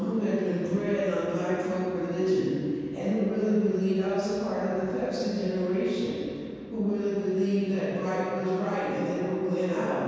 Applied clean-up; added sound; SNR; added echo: none; none; none; reverberation time 2.1 s.